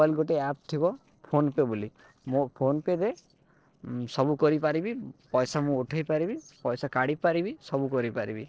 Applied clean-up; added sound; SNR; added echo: neural separator model SepFormer DNS4.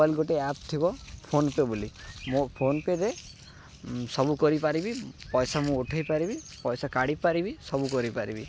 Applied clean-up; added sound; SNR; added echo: none; Bird; 20 dB; none.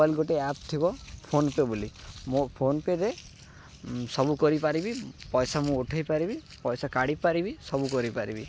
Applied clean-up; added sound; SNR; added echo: none; none; none; none.